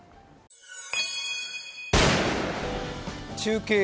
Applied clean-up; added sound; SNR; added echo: none; Gunshot, gunfire; -4 dB; none.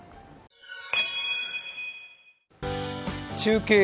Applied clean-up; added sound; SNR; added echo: none; none; none; none.